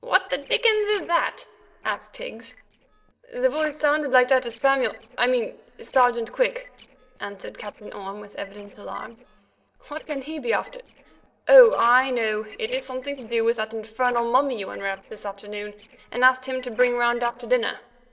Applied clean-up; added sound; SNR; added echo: neural separator model SepFormer DNS4.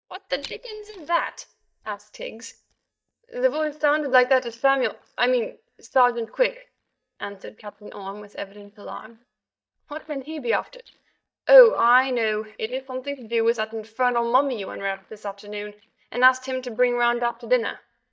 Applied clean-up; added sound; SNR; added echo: neural mask model DeepFilterNet 3.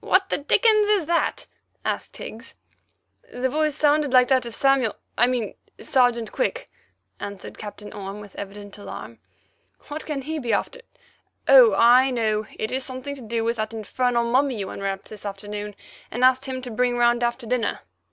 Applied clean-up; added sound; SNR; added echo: none; none; none; none.